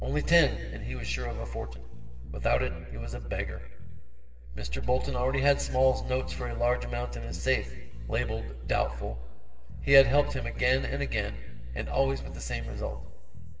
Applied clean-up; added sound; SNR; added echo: none; Bass guitar; 19 dB; reverberation time 2.9 s.